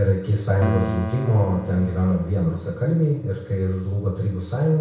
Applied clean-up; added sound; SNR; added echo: none; Piano; 12 dB; reverberation time 0.6 s.